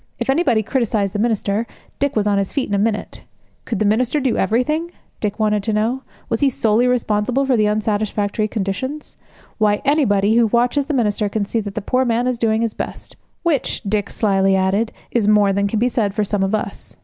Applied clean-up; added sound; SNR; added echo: none; none; none; none.